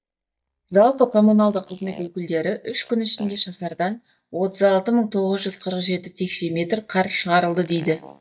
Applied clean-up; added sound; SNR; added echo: neural mask model DeepFilterNet 3.